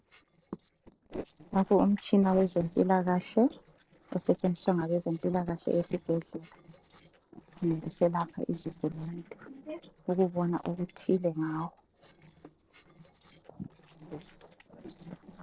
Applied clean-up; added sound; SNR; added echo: neural separator model SepFormer DNS4.